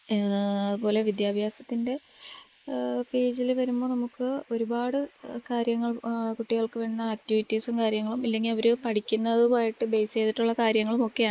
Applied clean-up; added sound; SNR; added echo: neural mask model Resemble Enhance denoiser.